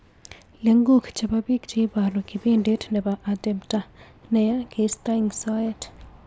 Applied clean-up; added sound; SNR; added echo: none; none; none; none.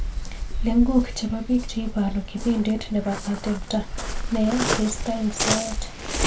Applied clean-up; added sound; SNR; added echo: none; Waves, surf; 3 dB; reverberation time 0.2 s.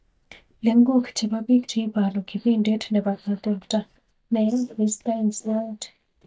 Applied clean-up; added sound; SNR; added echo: neural mask model DeepFilterNet 3.